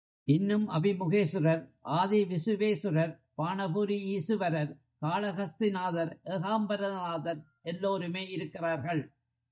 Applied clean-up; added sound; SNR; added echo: neural mask model DeepFilterNet 3.